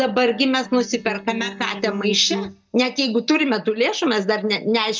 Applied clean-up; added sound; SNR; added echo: neural mask model DeepFilterNet 3.